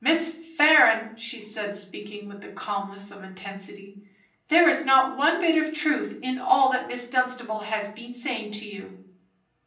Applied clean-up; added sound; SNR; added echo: none; none; none; reverberation time 0.6 s.